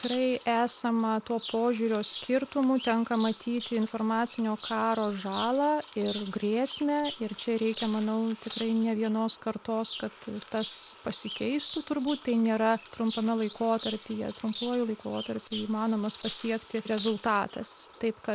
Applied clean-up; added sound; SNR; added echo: none; Bird vocalization, bird call, bird song; 13 dB; none.